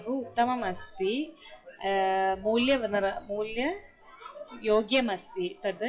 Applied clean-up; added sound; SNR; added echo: classical method WPE with log-MMSE.